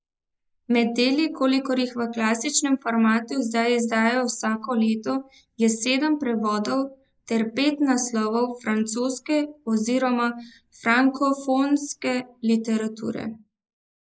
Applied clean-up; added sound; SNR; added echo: neural mask model Resemble Enhance denoiser.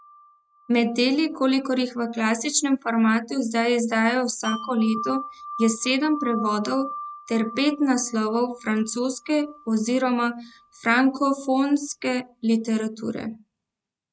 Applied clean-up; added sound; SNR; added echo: neural mask model RNNoise.